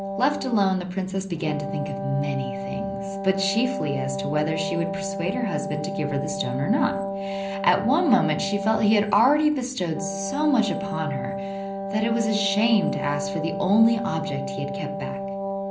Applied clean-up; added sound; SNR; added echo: none; Wind instrument, woodwind instrument; 5 dB; reverberation time 0.5 s.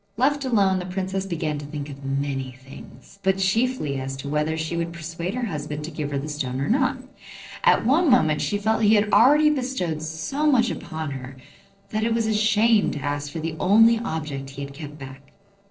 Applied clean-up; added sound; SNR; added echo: neural separator model SepFormer DNS4.